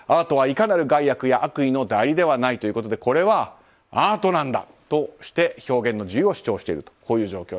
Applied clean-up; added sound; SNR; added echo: none; none; none; none.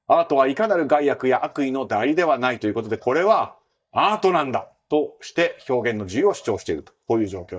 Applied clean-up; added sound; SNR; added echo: neural mask model DeepFilterNet 3.